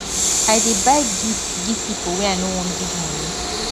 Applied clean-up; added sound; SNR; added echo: none; Train; -1 dB; none.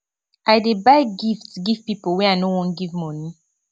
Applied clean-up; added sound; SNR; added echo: none; none; none; none.